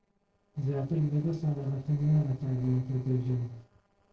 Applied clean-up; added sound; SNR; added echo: neural separator model SepFormer DNS4.